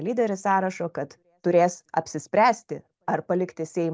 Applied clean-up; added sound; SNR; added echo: none; none; none; none.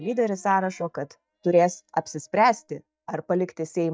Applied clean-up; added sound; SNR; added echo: neural mask model DeepFilterNet 3.